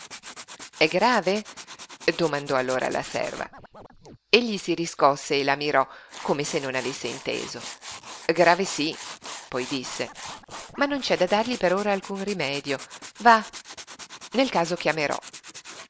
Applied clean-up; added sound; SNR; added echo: none; Tools + Scratching (performance technique); 16 dB; none.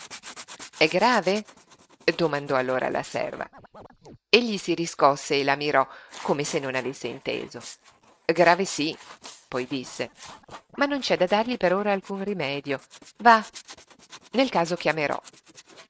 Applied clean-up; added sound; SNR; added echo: neural mask model RNNoise.